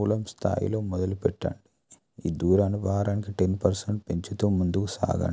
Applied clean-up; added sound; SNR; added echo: none; none; none; none.